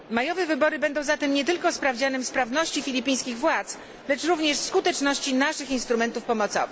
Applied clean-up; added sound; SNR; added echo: none; none; none; none.